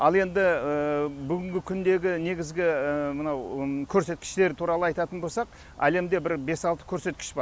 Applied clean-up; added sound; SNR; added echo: none; none; none; none.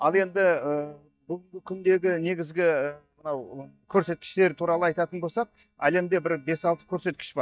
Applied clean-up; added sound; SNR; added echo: neural mask model DeepFilterNet 3.